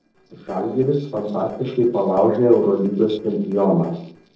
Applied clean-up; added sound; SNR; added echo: neural separator model SepFormer DNS4.